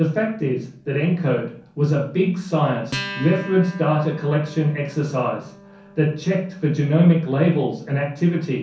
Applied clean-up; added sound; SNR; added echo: none; Acoustic guitar; 18 dB; reverberation time 0.6 s.